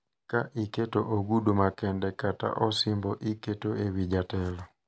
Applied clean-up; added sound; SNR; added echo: none; none; none; none.